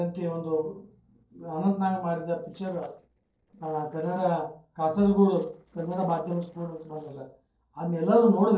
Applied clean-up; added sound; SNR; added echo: neural separator model SepFormer DNS4.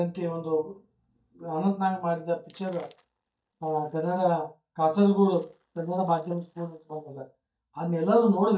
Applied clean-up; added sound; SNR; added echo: neural mask model DeepFilterNet 3.